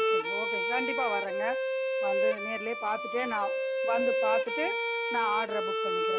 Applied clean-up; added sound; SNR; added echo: none; Bowed string instrument; -4 dB; none.